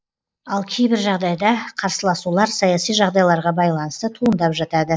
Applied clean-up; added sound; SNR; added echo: neural mask model Resemble Enhance denoiser.